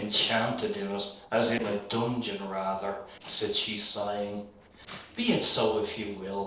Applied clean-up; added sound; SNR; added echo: neural separator model SepFormer DNS4.